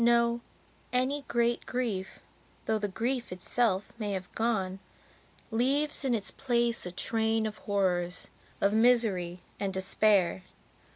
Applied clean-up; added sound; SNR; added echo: none; none; none; none.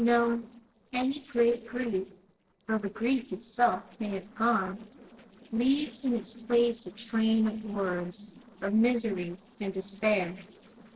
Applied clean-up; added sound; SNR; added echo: neural separator model SepFormer DNS4.